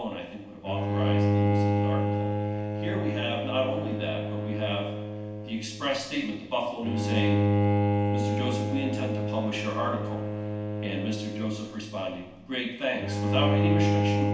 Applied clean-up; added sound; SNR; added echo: none; Bowed string instrument; -5 dB; reverberation time 0.9 s.